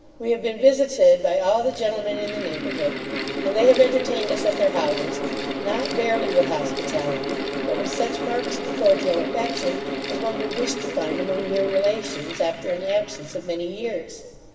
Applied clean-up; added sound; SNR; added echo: none; Mechanical fan; 6 dB; reverberation time 1.2 s.